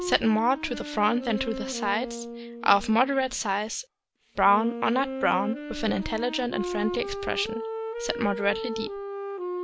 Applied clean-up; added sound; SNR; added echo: none; Wind instrument, woodwind instrument; 7 dB; none.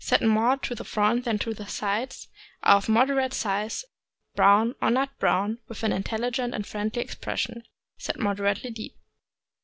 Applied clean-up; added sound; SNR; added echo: none; none; none; none.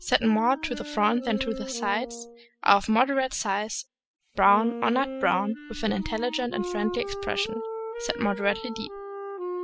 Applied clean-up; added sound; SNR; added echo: classical method spectral subtraction.